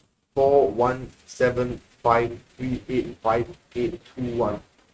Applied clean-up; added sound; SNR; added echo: neural mask model RNNoise.